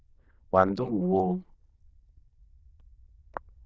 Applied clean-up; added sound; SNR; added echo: neural diffusion model UNIVERSE++.